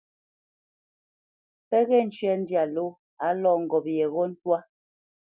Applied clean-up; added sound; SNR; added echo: none; none; none; none.